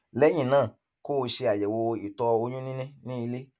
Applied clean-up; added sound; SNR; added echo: none; none; none; none.